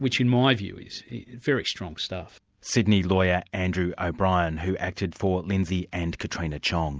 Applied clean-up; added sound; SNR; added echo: none; none; none; none.